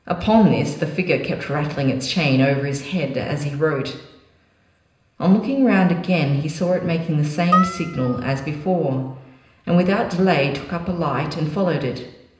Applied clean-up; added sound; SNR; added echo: none; Harp; 6 dB; reverberation time 0.9 s.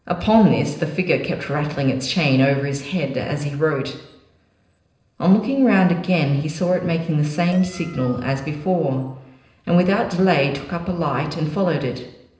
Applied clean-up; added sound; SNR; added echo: neural separator model SepFormer DNS4.